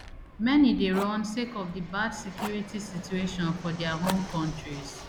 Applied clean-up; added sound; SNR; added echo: none; Fixed-wing aircraft, airplane + Fire; 12 dB; none.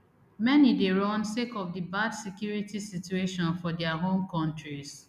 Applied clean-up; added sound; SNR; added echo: none; none; none; none.